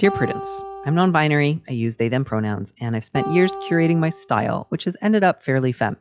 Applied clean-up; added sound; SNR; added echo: classical method log-MMSE.